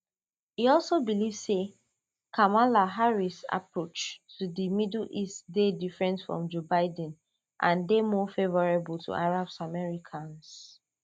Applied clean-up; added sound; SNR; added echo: none; none; none; none.